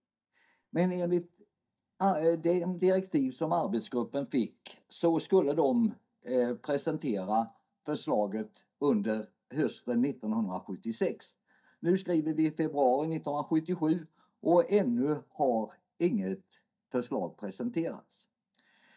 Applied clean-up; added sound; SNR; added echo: neural mask model DeepFilterNet 3.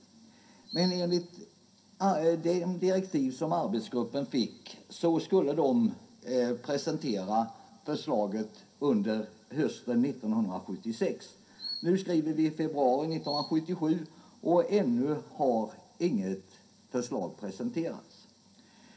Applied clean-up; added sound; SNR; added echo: none; Chirp, tweet; 14 dB; reverberation time 0.3 s.